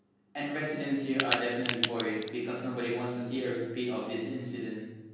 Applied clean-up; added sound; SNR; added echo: none; Crack; -3 dB; reverberation time 1.3 s.